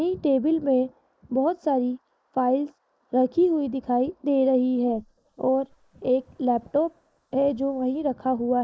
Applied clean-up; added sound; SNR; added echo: neural mask model Resemble Enhance denoiser.